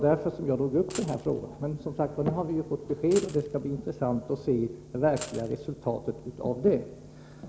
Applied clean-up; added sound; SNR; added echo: none; Coin (dropping); 16 dB; none.